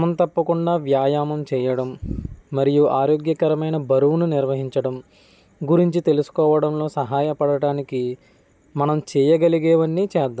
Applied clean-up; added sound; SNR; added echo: none; none; none; none.